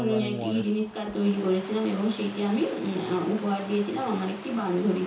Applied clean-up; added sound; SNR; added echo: none; Stream; 12 dB; reverberation time 0.6 s.